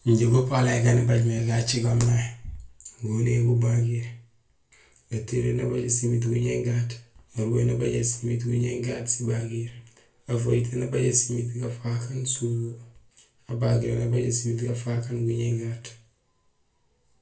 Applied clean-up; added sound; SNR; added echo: none; none; none; reverberation time 0.3 s.